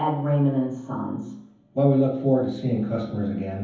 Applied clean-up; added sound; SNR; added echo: none; none; none; reverberation time 0.7 s.